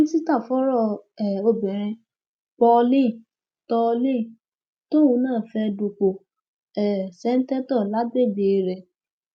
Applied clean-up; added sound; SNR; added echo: none; none; none; none.